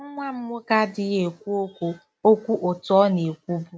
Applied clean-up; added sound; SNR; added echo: none; none; none; none.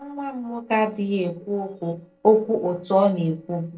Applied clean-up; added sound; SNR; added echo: neural separator model SepFormer DNS4.